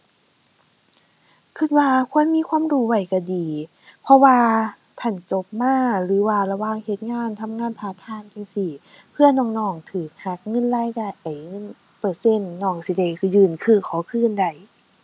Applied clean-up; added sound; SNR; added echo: none; none; none; none.